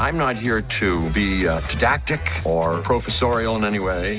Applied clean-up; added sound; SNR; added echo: none; none; none; none.